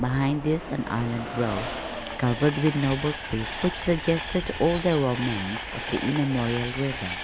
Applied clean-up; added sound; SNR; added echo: none; Train; 7 dB; none.